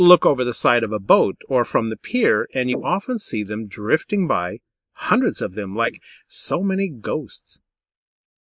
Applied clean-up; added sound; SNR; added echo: neural mask model Resemble Enhance denoiser.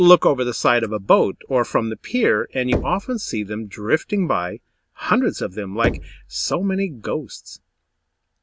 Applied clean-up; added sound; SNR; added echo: none; Knock; 11 dB; none.